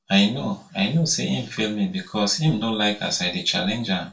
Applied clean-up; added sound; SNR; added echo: none; none; none; reverberation time 0.3 s.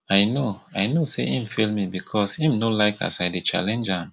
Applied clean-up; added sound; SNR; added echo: none; none; none; none.